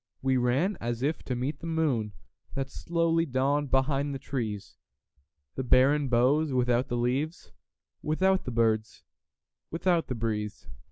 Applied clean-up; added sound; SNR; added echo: none; none; none; none.